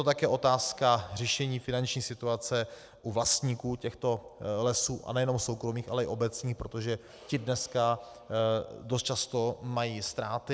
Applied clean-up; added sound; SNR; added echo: none; none; none; none.